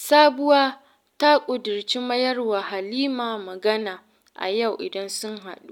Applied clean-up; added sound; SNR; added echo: none; none; none; none.